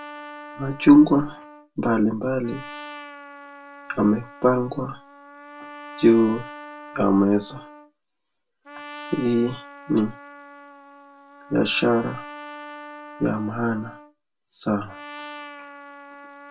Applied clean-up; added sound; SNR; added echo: none; Trumpet; 17 dB; reverberation time 0.2 s.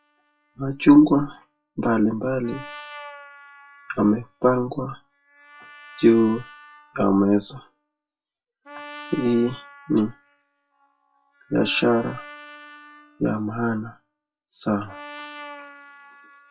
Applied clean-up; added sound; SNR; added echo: classical method WPE with log-MMSE.